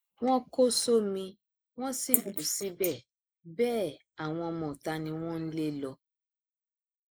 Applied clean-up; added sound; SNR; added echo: neural mask model Resemble Enhance denoiser.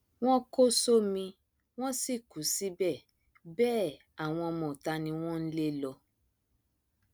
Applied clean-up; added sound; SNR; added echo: none; none; none; none.